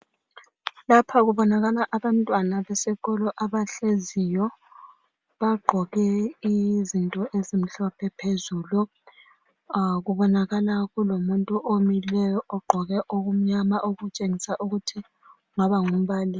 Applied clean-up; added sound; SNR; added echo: none; none; none; none.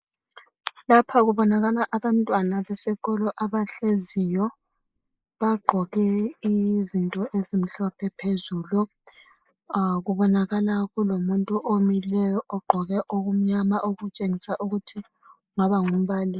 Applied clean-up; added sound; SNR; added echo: neural mask model Resemble Enhance denoiser.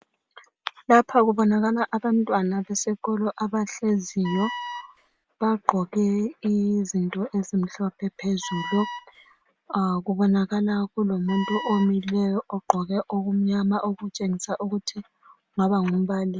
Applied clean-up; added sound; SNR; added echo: none; Wind instrument, woodwind instrument; 12 dB; none.